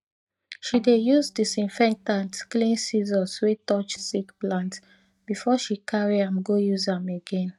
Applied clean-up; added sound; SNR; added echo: neural mask model DeepFilterNet 3.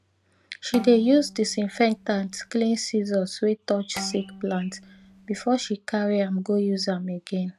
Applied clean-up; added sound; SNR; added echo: none; Bowed string instrument; 16 dB; none.